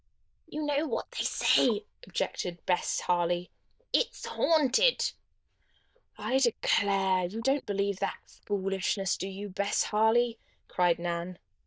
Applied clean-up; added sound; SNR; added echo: neural diffusion model UNIVERSE++.